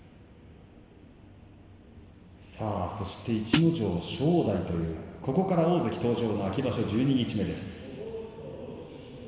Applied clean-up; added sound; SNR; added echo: none; Hi-hat; -1 dB; reverberation time 2.2 s.